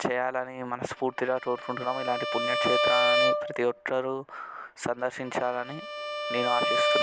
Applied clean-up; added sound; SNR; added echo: none; Bowed string instrument; -1 dB; none.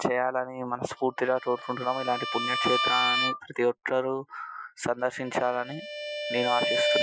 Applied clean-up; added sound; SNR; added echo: classical method Wiener filter.